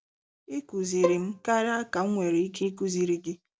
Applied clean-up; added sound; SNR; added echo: none; Bowed string instrument; 6 dB; none.